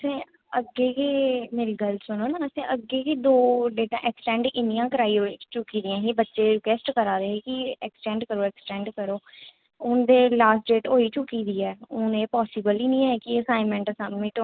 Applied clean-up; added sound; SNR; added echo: none; none; none; none.